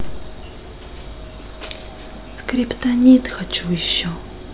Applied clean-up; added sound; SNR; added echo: none; none; none; none.